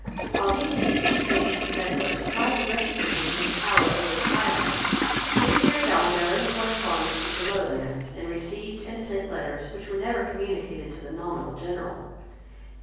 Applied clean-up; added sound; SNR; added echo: none; Toilet flush / Water tap, faucet; -2 dB; reverberation time 1.3 s.